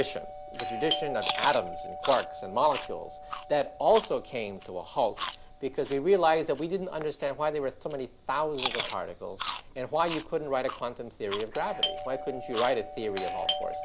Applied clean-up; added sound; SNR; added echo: none; Chewing, mastication + Doorbell; 5 dB; none.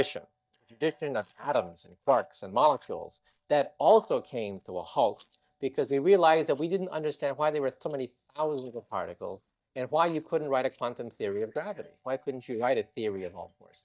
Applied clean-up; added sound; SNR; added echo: neural mask model DeepFilterNet 3.